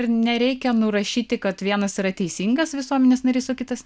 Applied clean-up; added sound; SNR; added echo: none; none; none; none.